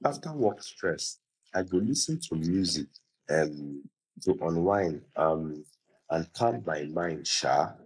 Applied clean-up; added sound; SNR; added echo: neural mask model Resemble Enhance denoiser.